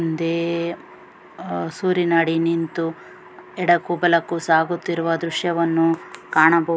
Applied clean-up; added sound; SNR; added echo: none; none; none; none.